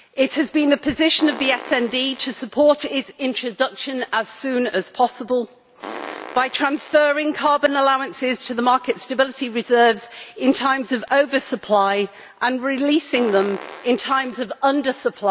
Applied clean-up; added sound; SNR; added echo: none; Fart; 16 dB; none.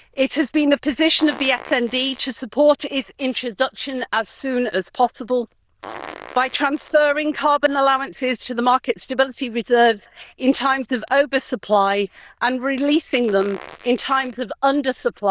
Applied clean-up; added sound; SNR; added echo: neural diffusion model UNIVERSE++.